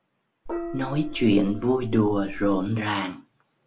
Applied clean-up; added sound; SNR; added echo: none; Gong; 9 dB; none.